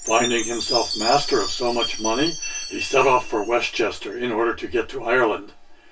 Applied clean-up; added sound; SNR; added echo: none; Chime; 9 dB; reverberation time 0.1 s.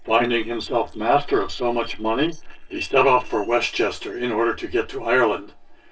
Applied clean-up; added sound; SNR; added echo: neural separator model SepFormer DNS4.